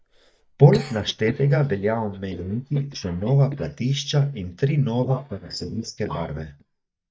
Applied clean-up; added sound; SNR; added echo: neural mask model DeepFilterNet 3.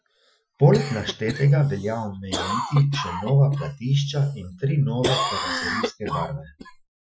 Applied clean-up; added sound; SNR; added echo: classical method Wiener filter.